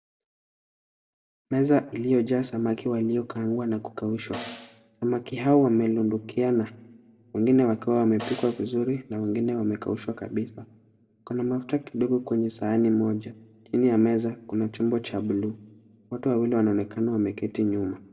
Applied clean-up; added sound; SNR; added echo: none; Snare drum; 15 dB; reverberation time 0.7 s.